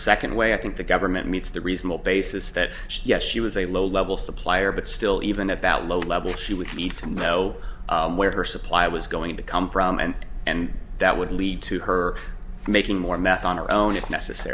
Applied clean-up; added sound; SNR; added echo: none; none; none; none.